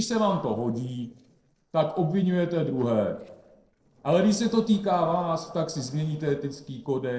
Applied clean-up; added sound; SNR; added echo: neural separator model SepFormer DNS4.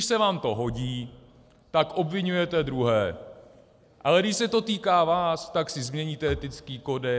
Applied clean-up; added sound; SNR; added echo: none; none; none; none.